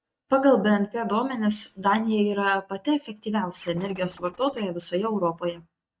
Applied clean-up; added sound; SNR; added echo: neural mask model DeepFilterNet 3.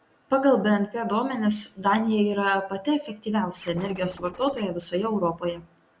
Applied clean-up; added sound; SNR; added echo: none; Scratching (performance technique); 19 dB; none.